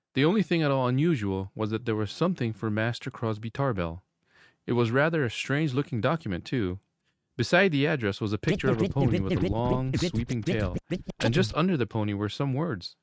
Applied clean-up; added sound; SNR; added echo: neural mask model RNNoise.